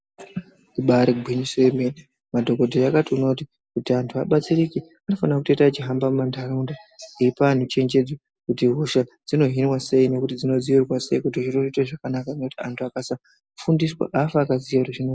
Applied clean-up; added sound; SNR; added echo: none; none; none; none.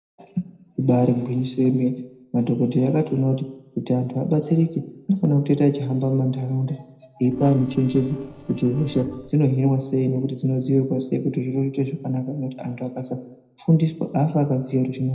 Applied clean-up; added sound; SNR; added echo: neural separator model SepFormer DNS4.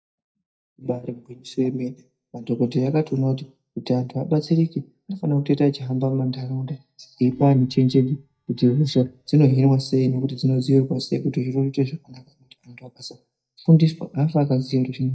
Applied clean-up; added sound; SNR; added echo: neural mask model DeepFilterNet 3.